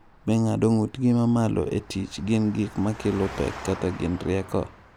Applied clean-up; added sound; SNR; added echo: none; Engine; 18 dB; none.